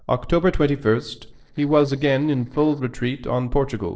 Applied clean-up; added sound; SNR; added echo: neural separator model SepFormer DNS4.